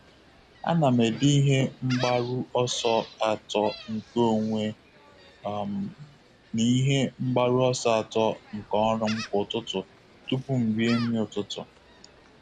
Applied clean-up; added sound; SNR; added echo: none; Gull, seagull; 19 dB; none.